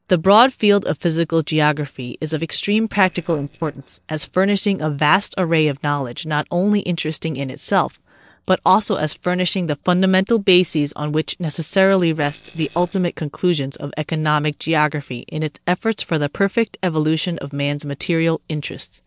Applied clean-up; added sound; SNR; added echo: neural separator model SepFormer DNS4.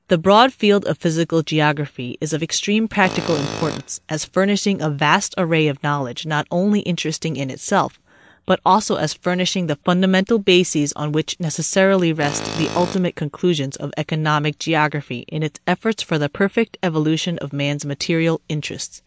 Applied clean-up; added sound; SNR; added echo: none; Tools; 10 dB; none.